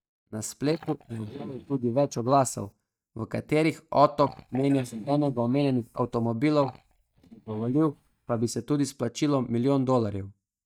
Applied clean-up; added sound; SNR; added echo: neural mask model DeepFilterNet 3.